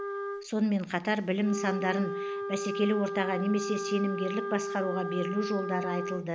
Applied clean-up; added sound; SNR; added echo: none; Wind instrument, woodwind instrument; 5 dB; none.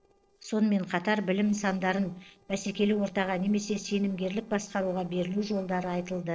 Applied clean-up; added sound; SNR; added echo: neural separator model SepFormer DNS4.